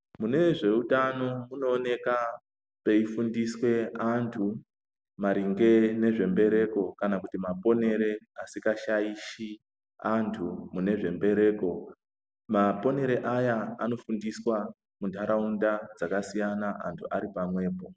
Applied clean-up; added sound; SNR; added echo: none; none; none; none.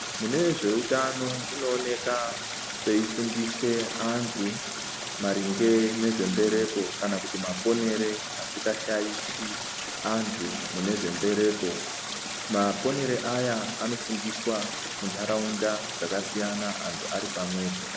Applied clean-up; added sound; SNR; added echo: none; Stream; 6 dB; none.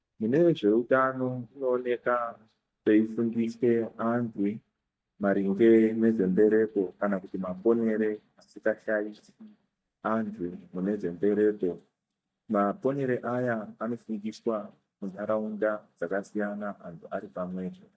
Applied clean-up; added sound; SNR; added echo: neural mask model DeepFilterNet 3.